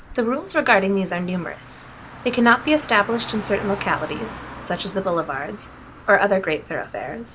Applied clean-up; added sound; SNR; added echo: none; Car; 15 dB; none.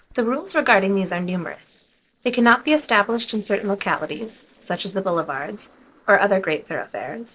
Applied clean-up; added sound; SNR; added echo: neural separator model SepFormer DNS4.